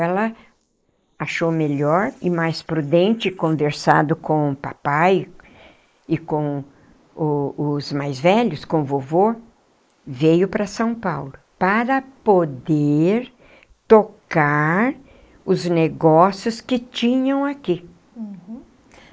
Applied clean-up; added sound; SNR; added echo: neural mask model Resemble Enhance denoiser.